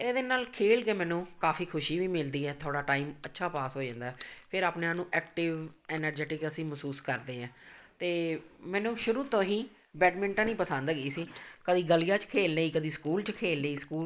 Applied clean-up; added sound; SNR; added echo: neural mask model Resemble Enhance denoiser.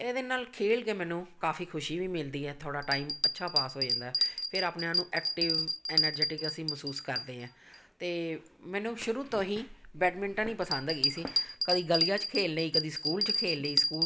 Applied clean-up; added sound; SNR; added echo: none; Bell; 1 dB; none.